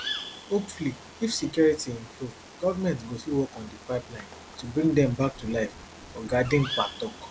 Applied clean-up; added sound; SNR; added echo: none; Bird vocalization, bird call, bird song; 13 dB; none.